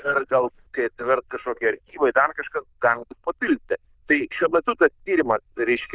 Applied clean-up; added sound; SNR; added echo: neural diffusion model UNIVERSE++.